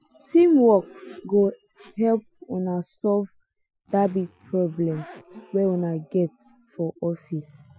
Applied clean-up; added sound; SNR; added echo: classical method Wiener filter.